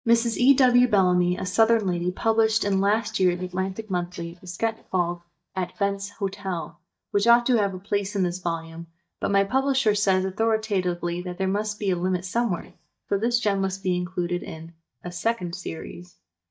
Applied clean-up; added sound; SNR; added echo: neural mask model DeepFilterNet 3.